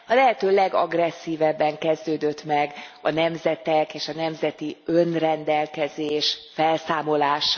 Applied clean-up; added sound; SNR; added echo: none; none; none; none.